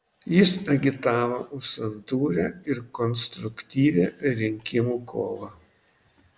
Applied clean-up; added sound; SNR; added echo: none; none; none; none.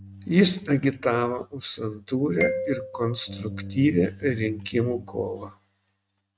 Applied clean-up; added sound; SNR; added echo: neural mask model RNNoise.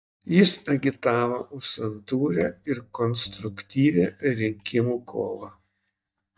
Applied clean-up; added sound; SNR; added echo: neural mask model DeepFilterNet 3.